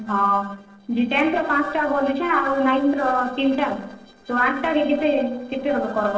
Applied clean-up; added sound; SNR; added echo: neural separator model SepFormer DNS4.